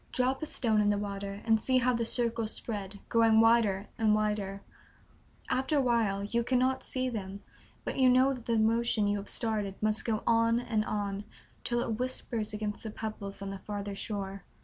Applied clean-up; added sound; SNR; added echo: none; none; none; none.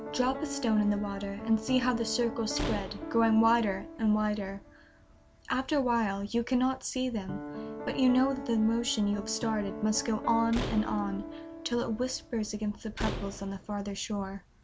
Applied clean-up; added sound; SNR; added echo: none; Slam + Piano; 10 dB; none.